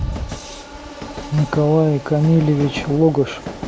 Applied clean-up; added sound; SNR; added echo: none; Train; 11 dB; none.